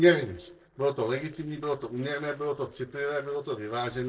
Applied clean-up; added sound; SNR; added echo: neural separator model SepFormer DNS4.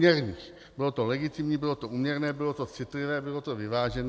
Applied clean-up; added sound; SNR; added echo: none; none; none; none.